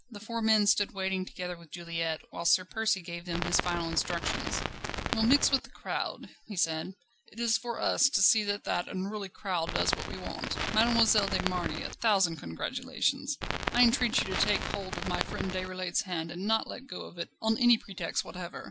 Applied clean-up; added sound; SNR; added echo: none; Crackle; 3 dB; none.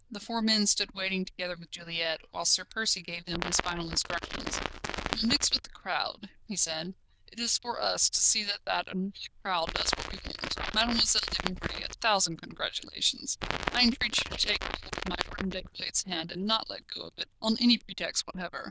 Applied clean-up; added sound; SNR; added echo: neural diffusion model UNIVERSE++.